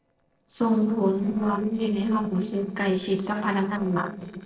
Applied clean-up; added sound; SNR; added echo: neural separator model SepFormer DNS4.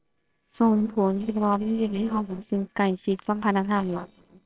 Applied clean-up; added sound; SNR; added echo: neural separator model SepFormer WHAMR!.